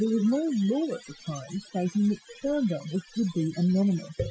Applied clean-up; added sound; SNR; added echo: classical method Wiener filter.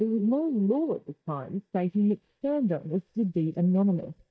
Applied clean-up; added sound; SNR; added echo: neural mask model DeepFilterNet 3.